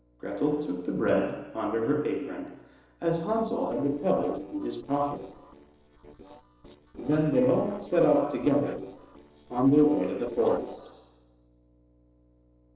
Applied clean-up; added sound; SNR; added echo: neural separator model SepFormer DNS4.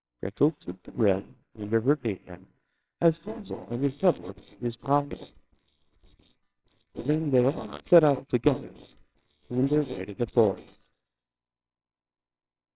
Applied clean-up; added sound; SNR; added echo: neural separator model SepFormer WHAMR!.